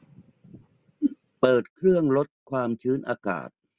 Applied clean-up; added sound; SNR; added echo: none; none; none; none.